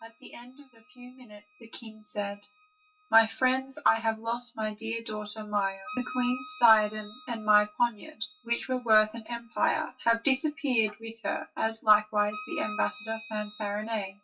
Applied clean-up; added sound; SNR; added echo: classical method WPE with log-MMSE.